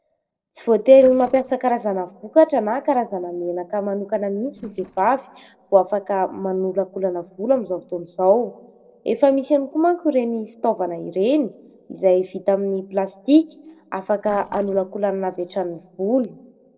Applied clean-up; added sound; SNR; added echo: neural separator model SepFormer DNS4.